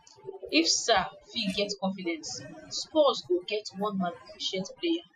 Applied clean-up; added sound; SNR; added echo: classical method Wiener filter.